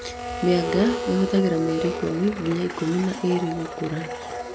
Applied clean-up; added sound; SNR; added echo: none; Domestic sounds, home sounds; 6 dB; none.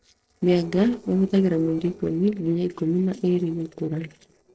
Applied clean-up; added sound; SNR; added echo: neural separator model SepFormer DNS4.